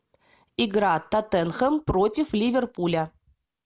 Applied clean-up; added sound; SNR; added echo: none; none; none; none.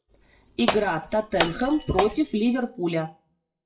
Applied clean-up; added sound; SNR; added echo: classical method WPE with log-MMSE.